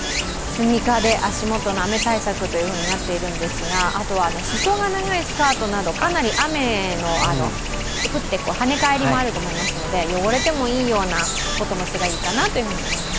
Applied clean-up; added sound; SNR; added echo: none; Stream; 4 dB; none.